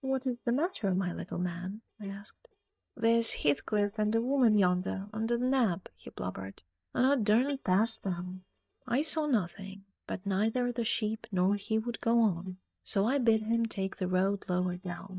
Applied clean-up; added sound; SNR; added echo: neural mask model DeepFilterNet 3.